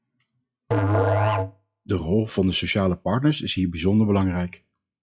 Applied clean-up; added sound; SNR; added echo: classical method log-MMSE.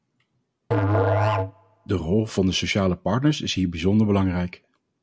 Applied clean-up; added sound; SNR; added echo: none; Musical instrument; 1 dB; none.